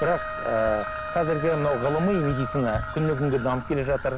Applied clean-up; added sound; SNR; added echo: none; Trickle, dribble / Traffic noise, roadway noise + Wind instrument, woodwind instrument; 7 dB; none.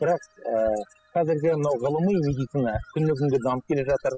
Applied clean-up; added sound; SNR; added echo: classical method spectral subtraction.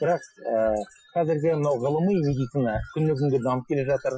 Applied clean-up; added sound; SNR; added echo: classical method Wiener filter.